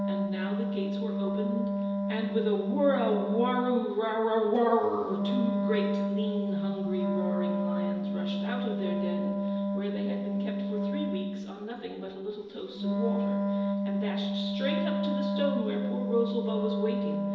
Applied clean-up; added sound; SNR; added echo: none; Wind instrument, woodwind instrument; -2 dB; reverberation time 1.0 s.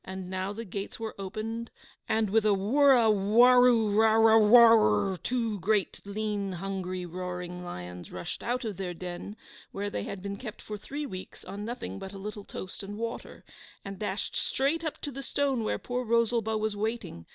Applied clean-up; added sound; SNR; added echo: none; none; none; none.